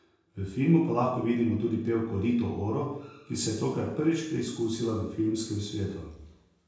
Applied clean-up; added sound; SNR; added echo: none; none; none; reverberation time 0.6 s.